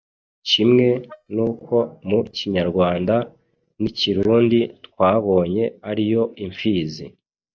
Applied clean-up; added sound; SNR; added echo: neural mask model DeepFilterNet 3.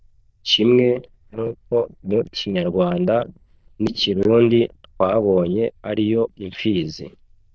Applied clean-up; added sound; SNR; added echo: neural diffusion model UNIVERSE++.